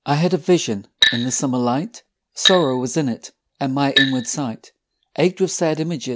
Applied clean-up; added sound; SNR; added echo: none; Glass; 3 dB; none.